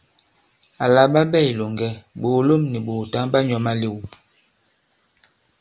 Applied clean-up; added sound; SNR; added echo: none; none; none; none.